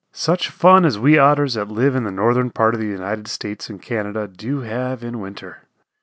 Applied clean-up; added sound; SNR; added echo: none; none; none; none.